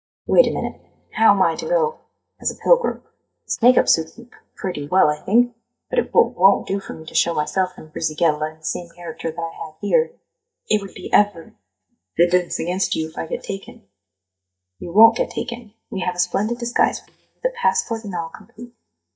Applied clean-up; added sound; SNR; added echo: neural mask model DeepFilterNet 3.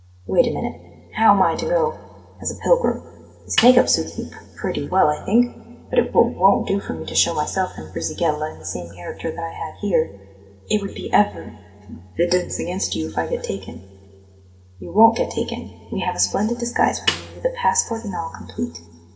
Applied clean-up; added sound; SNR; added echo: none; Snare drum; 8 dB; reverberation time 1.4 s.